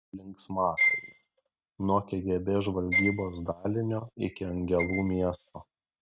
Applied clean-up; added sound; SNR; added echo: neural mask model RNNoise.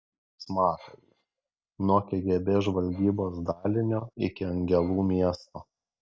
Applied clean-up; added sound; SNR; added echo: neural mask model DeepFilterNet 3.